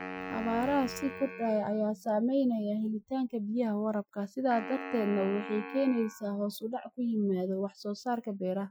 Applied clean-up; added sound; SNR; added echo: classical method Wiener filter.